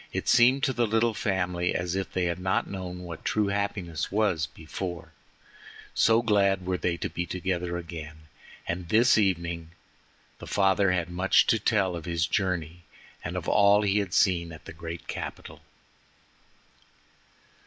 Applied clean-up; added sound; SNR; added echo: none; none; none; none.